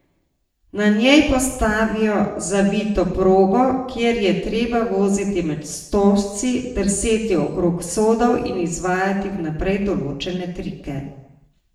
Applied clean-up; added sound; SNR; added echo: none; none; none; reverberation time 0.8 s.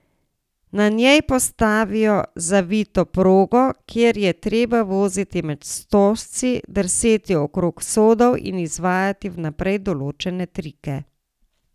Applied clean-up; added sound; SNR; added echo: none; none; none; none.